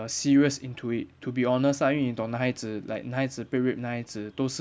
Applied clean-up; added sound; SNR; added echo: none; none; none; none.